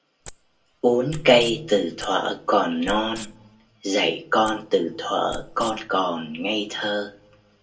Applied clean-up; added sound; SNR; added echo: none; Wild animals; 18 dB; reverberation time 0.2 s.